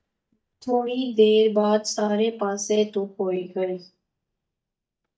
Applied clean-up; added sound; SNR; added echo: neural mask model DeepFilterNet 3.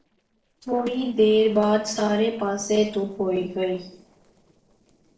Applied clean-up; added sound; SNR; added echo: neural separator model SepFormer DNS4.